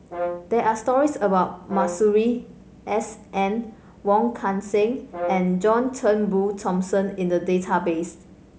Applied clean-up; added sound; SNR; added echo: none; Brass instrument; 10 dB; none.